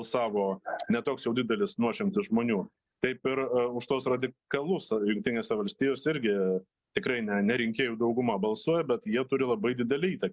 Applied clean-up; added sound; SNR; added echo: none; none; none; none.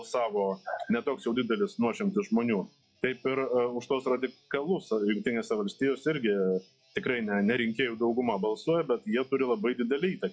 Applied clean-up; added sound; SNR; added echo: classical method log-MMSE.